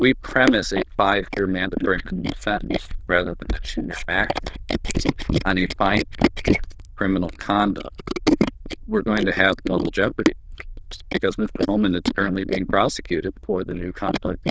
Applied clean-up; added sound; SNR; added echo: neural diffusion model UNIVERSE++.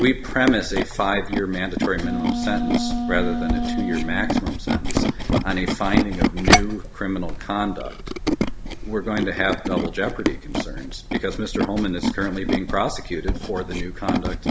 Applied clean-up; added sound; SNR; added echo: none; Tools + Wind instrument, woodwind instrument; 0 dB; none.